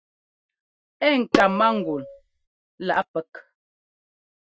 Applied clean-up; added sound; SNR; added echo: classical method Wiener filter.